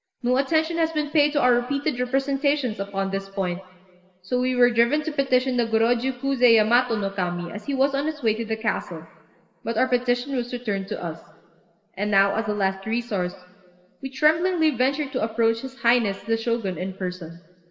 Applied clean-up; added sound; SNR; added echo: none; none; none; reverberation time 1.4 s.